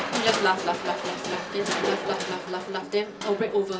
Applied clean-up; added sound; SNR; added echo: none; Crushing; 3 dB; reverberation time 0.3 s.